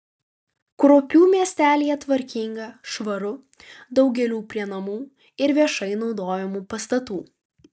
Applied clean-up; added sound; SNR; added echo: none; none; none; none.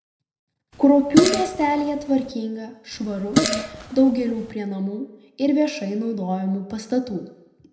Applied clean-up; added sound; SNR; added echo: none; Fart; 3 dB; reverberation time 0.8 s.